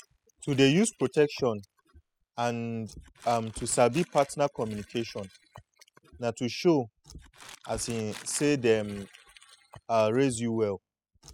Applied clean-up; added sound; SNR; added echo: classical method spectral subtraction.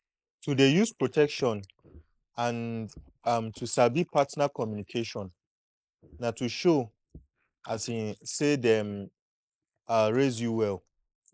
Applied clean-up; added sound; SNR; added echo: neural mask model Resemble Enhance denoiser.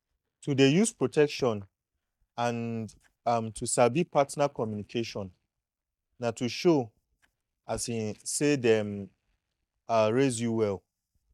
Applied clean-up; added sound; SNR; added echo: neural mask model DeepFilterNet 3.